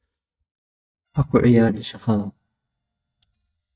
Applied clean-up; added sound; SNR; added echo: neural mask model DeepFilterNet 3.